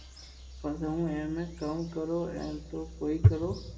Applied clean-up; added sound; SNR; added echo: none; Bird vocalization, bird call, bird song; 15 dB; reverberation time 0.9 s.